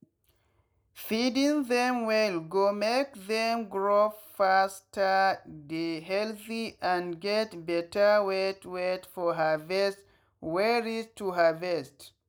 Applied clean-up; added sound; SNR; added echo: none; none; none; none.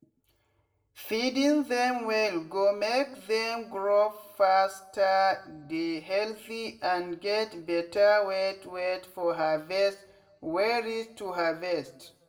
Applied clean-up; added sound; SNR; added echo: none; none; none; reverberation time 0.6 s.